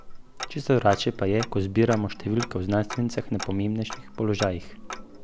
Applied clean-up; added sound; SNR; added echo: none; Tick-tock; 11 dB; none.